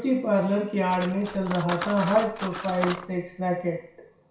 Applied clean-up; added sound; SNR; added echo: none; Cutlery, silverware; 12 dB; reverberation time 0.6 s.